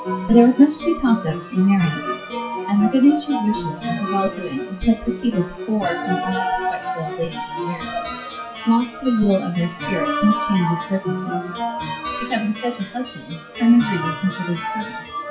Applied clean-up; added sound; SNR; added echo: classical method WPE with log-MMSE.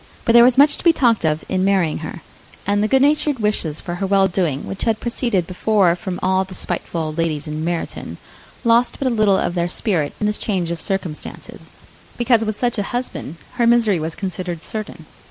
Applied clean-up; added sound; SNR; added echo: none; none; none; none.